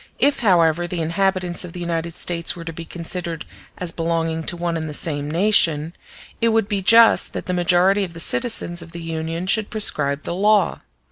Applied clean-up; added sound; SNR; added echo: none; none; none; none.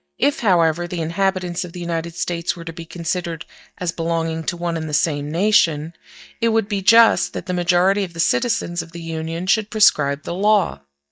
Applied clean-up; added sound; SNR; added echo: neural mask model DeepFilterNet 3.